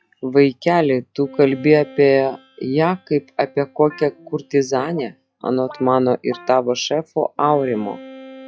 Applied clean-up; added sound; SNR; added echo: classical method log-MMSE.